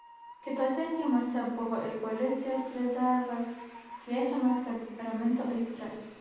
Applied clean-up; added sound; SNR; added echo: none; Train; 17 dB; reverberation time 1.2 s.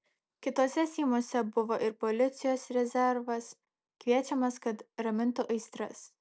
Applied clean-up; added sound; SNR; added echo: none; none; none; none.